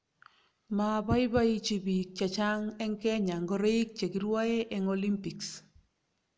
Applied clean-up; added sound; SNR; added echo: none; none; none; none.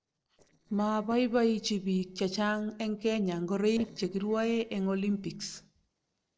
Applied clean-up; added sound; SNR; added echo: neural separator model SepFormer DNS4.